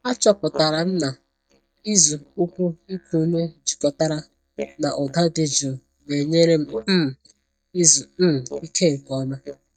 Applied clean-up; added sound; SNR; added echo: neural mask model DeepFilterNet 3.